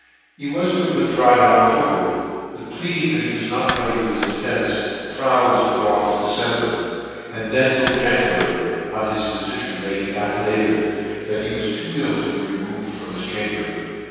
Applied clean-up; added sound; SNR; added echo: none; Tap; 11 dB; reverberation time 2.2 s.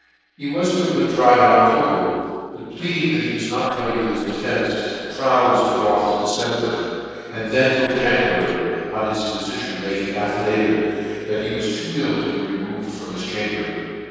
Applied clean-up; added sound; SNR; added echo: neural separator model SepFormer DNS4.